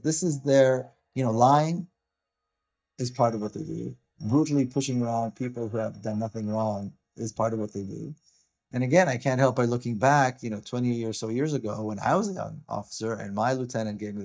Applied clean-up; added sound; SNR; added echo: neural mask model DeepFilterNet 3.